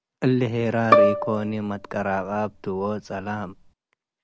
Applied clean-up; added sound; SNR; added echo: none; Bowed string instrument; -1 dB; none.